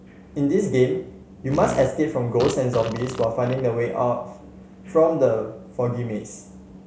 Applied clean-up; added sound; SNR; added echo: none; Fart; 11 dB; none.